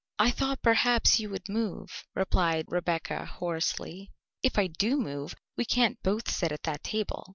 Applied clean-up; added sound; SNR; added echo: none; none; none; none.